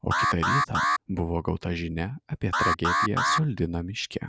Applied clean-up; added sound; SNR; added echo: none; Alarm; -2 dB; none.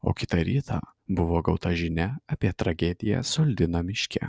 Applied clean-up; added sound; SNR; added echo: none; none; none; none.